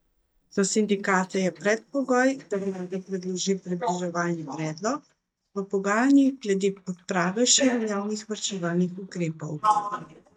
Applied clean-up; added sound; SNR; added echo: neural mask model DeepFilterNet 3.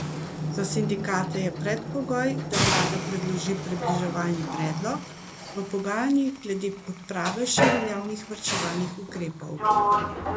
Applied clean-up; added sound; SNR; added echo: none; Hiss + Sliding door; -1 dB; none.